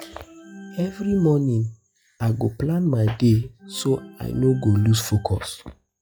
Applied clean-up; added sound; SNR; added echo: classical method log-MMSE.